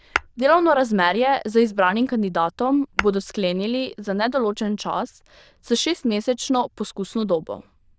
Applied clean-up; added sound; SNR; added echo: neural diffusion model UNIVERSE++.